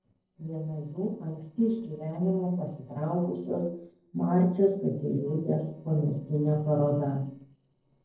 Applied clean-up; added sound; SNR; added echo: neural separator model SepFormer DNS4.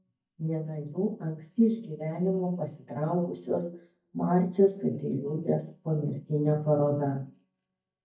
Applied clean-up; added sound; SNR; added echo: neural mask model DeepFilterNet 3.